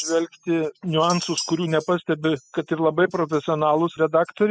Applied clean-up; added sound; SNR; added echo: classical method spectral subtraction.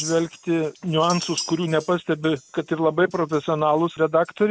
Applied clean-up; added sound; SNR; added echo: none; Chink, clink; 16 dB; none.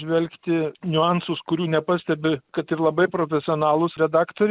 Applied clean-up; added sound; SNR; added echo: none; none; none; none.